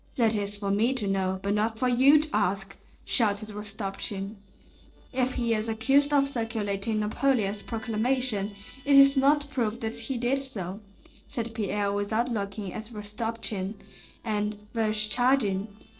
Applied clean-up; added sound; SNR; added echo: neural separator model SepFormer DNS4.